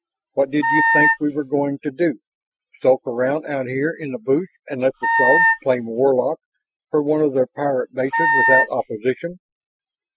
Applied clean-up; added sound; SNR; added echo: classical method Wiener filter.